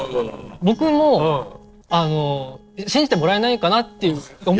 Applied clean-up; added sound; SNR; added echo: neural separator model SepFormer DNS4.